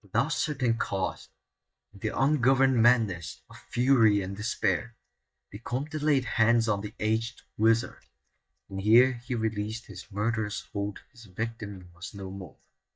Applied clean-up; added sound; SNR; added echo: neural mask model DeepFilterNet 3.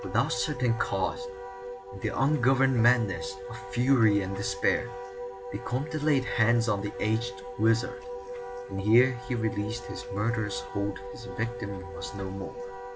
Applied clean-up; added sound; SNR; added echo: none; Wind instrument, woodwind instrument; 10 dB; none.